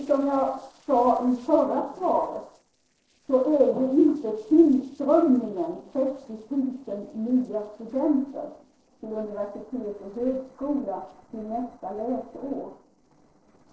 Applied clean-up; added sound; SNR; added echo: neural separator model SepFormer DNS4.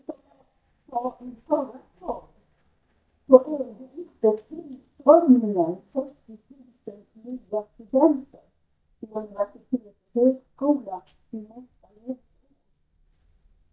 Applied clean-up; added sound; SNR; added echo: neural mask model DeepFilterNet 3.